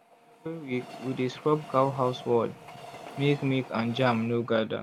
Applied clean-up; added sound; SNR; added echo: none; Train; 17 dB; none.